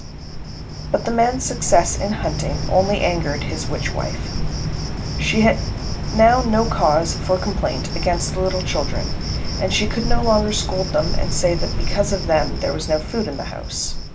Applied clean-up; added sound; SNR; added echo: none; Cricket; 2 dB; reverberation time 0.2 s.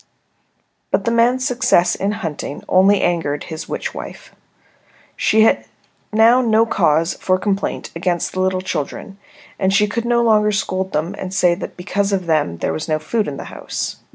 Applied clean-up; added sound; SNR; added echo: none; none; none; none.